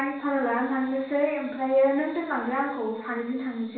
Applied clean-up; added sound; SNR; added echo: none; none; none; reverberation time 0.7 s.